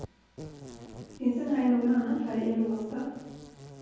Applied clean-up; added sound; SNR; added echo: none; Insect; 17 dB; reverberation time 1.3 s.